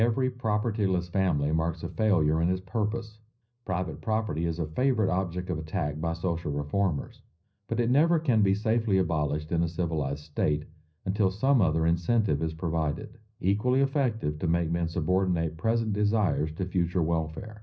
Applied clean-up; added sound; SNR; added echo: none; none; none; reverberation time 0.4 s.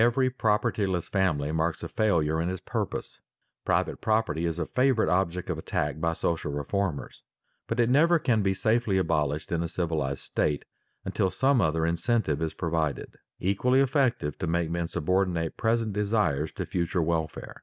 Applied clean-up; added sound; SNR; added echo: none; none; none; none.